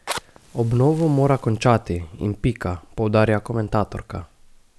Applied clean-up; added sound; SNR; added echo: none; Fire; 19 dB; none.